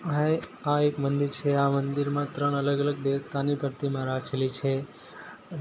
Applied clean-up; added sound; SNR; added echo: none; none; none; none.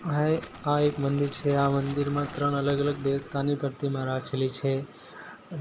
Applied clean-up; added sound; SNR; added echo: none; Crackle; 18 dB; none.